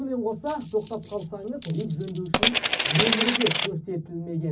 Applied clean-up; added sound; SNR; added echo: none; Coin (dropping); -4 dB; reverberation time 0.4 s.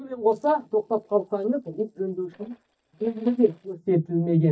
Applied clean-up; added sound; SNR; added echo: neural mask model DeepFilterNet 3.